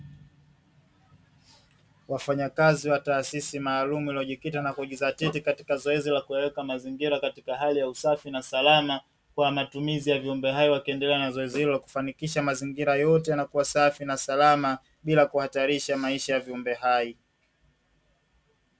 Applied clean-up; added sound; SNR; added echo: none; none; none; none.